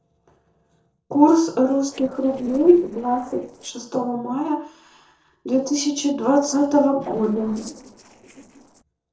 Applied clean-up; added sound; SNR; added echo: neural separator model SepFormer DNS4.